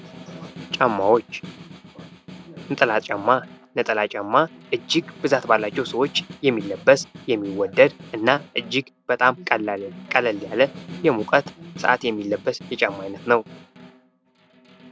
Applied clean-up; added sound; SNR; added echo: none; Snare drum; 19 dB; none.